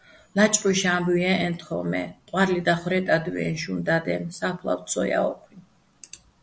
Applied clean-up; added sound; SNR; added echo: none; none; none; none.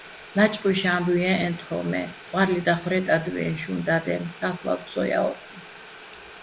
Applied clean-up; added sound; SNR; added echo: none; Boiling; 18 dB; none.